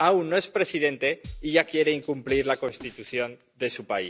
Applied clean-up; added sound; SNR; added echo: none; Drum kit; 19 dB; none.